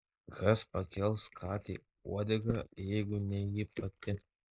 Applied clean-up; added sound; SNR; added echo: neural mask model Resemble Enhance denoiser.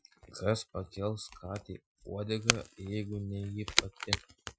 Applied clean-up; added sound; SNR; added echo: classical method Wiener filter.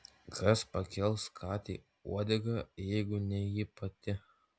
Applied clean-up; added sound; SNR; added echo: none; none; none; none.